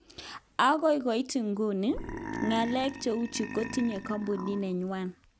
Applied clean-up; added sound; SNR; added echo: none; Burping, eructation; 9 dB; none.